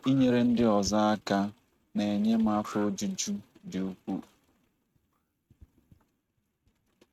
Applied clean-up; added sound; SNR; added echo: neural mask model RNNoise.